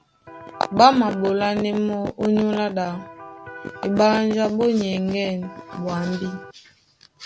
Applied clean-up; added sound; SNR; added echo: none; Electric guitar; 17 dB; none.